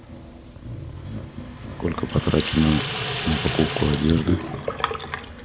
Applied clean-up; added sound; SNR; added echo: none; Sink (filling or washing) / Water tap, faucet; 3 dB; none.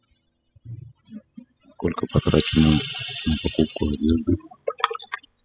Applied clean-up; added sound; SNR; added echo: classical method spectral subtraction.